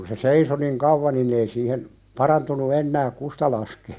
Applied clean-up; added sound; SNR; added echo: none; none; none; none.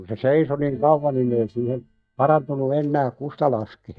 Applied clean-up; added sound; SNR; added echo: neural mask model DeepFilterNet 3.